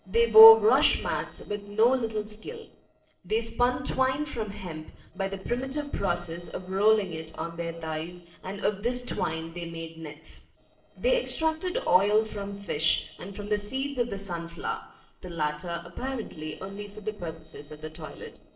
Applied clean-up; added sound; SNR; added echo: neural separator model SepFormer DNS4.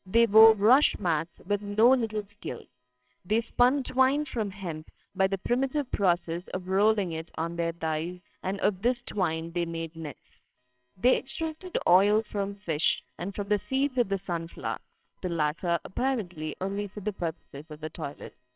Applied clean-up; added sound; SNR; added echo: neural separator model SepFormer WHAMR!.